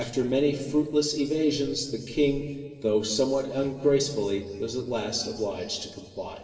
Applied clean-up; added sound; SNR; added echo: neural separator model SepFormer DNS4.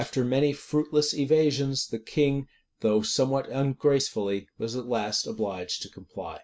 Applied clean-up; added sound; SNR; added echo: none; none; none; none.